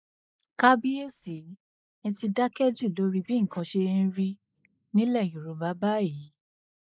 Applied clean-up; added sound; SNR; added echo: neural mask model Resemble Enhance denoiser.